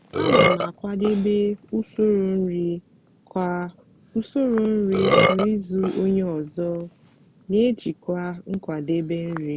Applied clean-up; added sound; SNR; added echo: none; Burping, eructation; 3 dB; none.